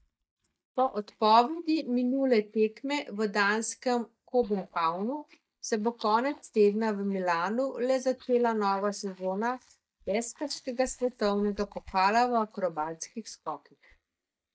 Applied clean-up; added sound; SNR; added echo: neural mask model DeepFilterNet 3.